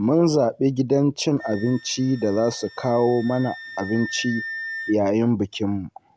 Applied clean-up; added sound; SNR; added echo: none; Wind instrument, woodwind instrument; 16 dB; none.